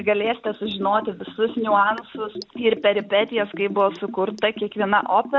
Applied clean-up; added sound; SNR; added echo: none; Liquid; 16 dB; none.